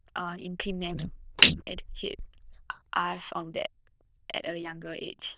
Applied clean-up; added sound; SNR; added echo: neural diffusion model UNIVERSE++.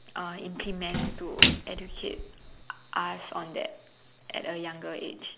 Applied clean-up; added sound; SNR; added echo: none; Splash, splatter; -5 dB; none.